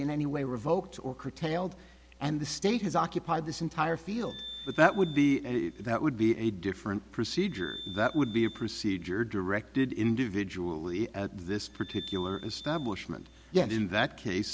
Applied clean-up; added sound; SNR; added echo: none; Glass; 18 dB; none.